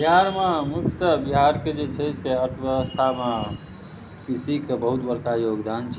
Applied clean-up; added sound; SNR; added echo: none; none; none; none.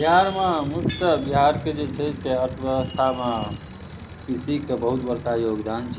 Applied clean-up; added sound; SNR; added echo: none; Engine + Tools; 19 dB; none.